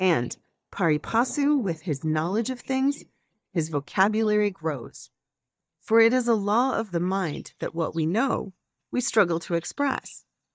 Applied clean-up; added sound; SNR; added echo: neural mask model DeepFilterNet 3.